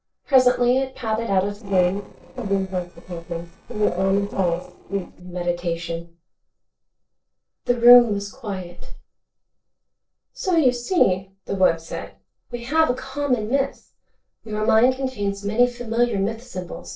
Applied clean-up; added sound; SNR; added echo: neural separator model SepFormer DNS4.